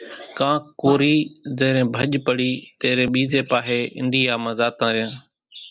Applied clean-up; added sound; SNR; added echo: neural mask model Resemble Enhance denoiser.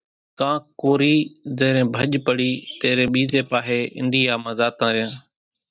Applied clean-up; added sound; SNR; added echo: neural mask model DeepFilterNet 3.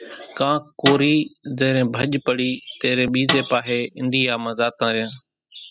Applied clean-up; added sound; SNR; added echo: classical method spectral subtraction.